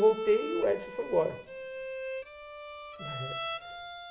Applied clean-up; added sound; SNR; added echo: none; Bowed string instrument; 7 dB; reverberation time 0.9 s.